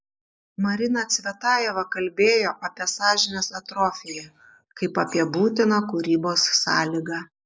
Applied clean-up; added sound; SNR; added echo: neural mask model Resemble Enhance denoiser.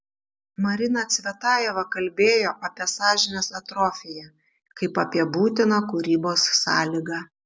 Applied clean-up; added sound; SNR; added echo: none; none; none; none.